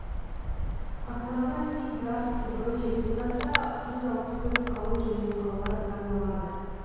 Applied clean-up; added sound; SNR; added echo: none; Wind; 1 dB; reverberation time 2.0 s.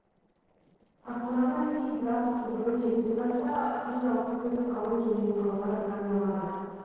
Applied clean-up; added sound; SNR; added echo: neural separator model SepFormer DNS4.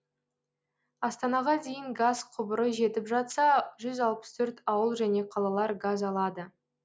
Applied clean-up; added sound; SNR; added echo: none; none; none; none.